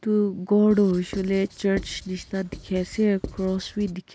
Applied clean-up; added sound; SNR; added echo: none; Writing; 16 dB; none.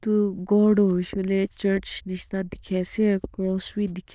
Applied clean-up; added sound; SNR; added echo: neural diffusion model UNIVERSE++.